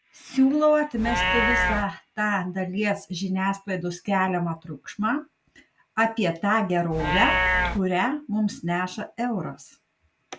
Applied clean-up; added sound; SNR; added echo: none; Livestock, farm animals, working animals; 5 dB; none.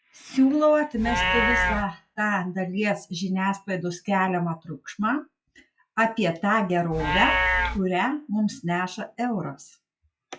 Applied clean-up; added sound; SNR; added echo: classical method log-MMSE.